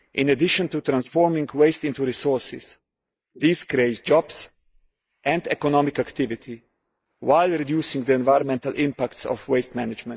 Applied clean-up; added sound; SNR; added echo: neural mask model Resemble Enhance denoiser.